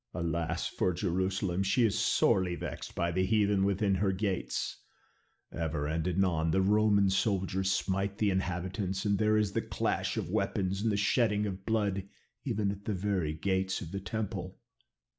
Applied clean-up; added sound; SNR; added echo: none; none; none; none.